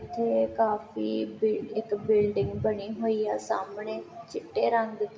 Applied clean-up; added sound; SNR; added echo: none; none; none; reverberation time 0.7 s.